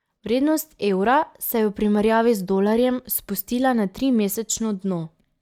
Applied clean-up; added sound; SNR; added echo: neural mask model DeepFilterNet 3.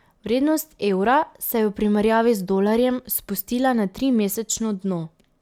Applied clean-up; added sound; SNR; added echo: none; none; none; none.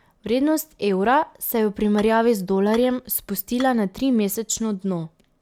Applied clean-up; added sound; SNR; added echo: none; Dishes, pots, and pans / Chink, clink; 20 dB; none.